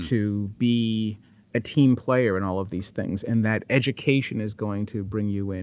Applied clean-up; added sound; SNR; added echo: none; none; none; none.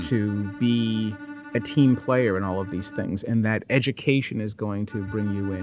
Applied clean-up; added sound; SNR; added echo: none; Bowed string instrument; 16 dB; none.